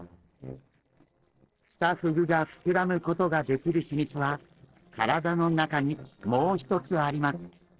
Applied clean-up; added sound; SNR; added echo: neural separator model SepFormer DNS4.